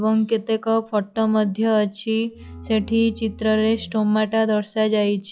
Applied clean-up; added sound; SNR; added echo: classical method log-MMSE.